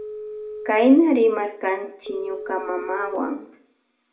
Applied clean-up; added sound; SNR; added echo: none; Telephone; 14 dB; reverberation time 0.4 s.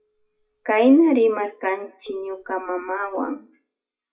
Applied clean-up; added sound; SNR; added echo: classical method WPE with log-MMSE.